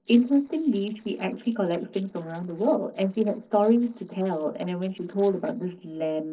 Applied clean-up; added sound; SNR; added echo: neural separator model SepFormer DNS4.